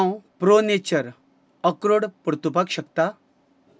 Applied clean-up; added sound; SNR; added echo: none; none; none; none.